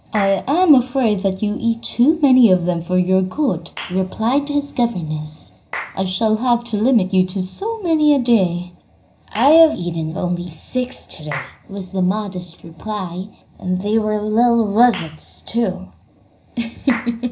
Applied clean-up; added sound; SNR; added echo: none; Clapping / Chirp, tweet; 20 dB; reverberation time 0.4 s.